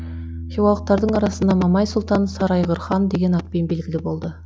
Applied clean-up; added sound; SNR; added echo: none; Piano; 13 dB; none.